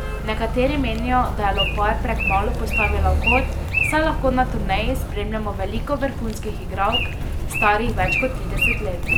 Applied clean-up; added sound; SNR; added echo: none; Motor vehicle (road) + Bird; -1 dB; none.